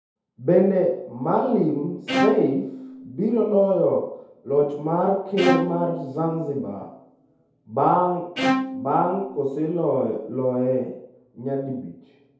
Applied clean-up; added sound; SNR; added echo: none; Bowed string instrument; 7 dB; reverberation time 0.8 s.